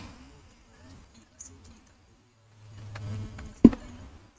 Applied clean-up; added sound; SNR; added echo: neural mask model RNNoise.